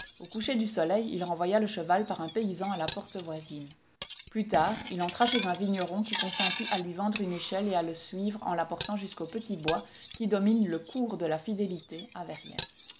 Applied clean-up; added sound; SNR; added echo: none; Cutlery, silverware; 11 dB; none.